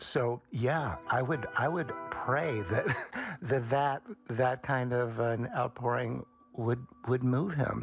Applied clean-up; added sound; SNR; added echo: none; Electric guitar; 12 dB; none.